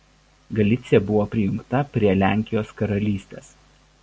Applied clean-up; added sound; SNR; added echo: none; none; none; none.